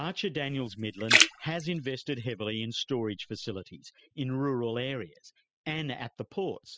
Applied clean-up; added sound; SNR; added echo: classical method spectral subtraction.